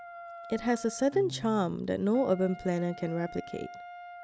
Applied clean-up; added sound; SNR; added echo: none; Wind instrument, woodwind instrument + Acoustic guitar; 15 dB; none.